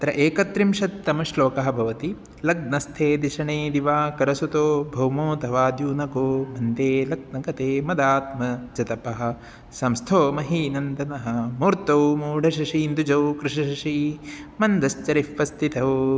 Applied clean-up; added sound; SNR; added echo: none; none; none; none.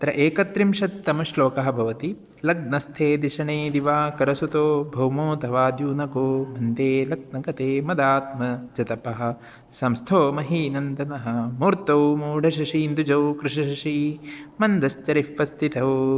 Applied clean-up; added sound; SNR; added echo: neural separator model SepFormer DNS4.